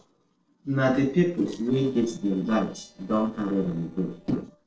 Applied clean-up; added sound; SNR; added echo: neural separator model SepFormer DNS4.